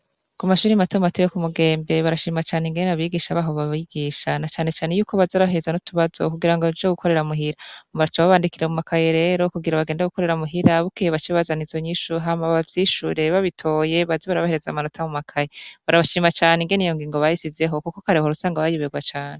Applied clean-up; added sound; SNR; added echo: none; none; none; none.